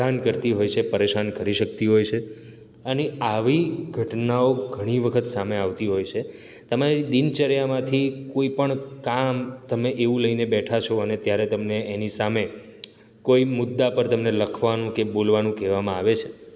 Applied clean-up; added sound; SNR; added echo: none; none; none; none.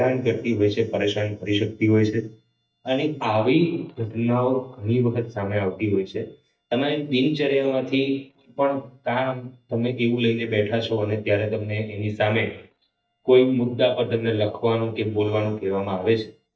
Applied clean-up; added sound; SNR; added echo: neural mask model DeepFilterNet 3.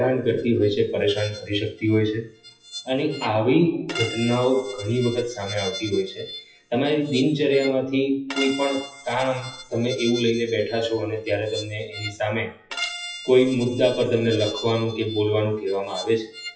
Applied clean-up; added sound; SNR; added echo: classical method WPE with log-MMSE.